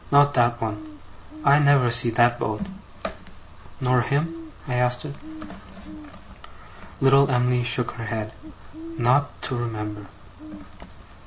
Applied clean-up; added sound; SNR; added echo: none; Bird + Writing; 16 dB; none.